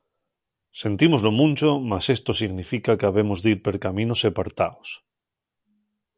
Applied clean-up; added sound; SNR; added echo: none; none; none; none.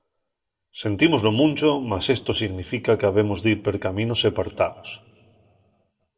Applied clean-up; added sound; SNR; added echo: none; none; none; reverberation time 1.2 s.